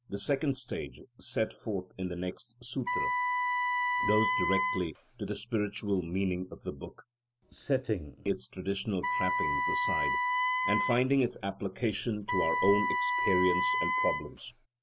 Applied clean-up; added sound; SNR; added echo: none; Wind instrument, woodwind instrument; -2 dB; none.